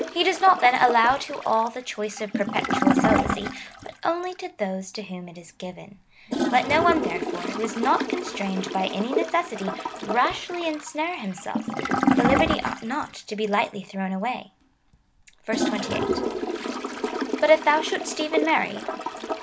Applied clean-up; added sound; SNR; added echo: none; Toilet flush / Gurgling; 3 dB; none.